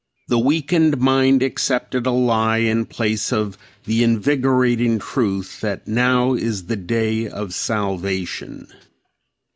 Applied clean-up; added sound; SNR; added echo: none; none; none; none.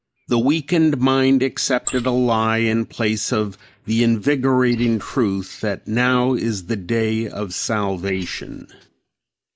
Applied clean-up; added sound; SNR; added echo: neural mask model Resemble Enhance denoiser.